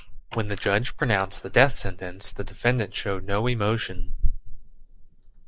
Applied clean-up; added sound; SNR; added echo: neural mask model Resemble Enhance denoiser.